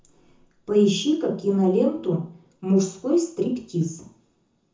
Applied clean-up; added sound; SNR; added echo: none; none; none; reverberation time 0.5 s.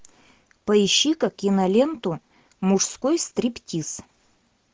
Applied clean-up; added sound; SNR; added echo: none; none; none; none.